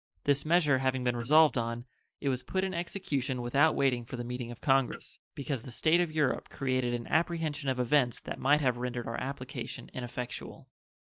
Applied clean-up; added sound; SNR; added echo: neural mask model Resemble Enhance denoiser.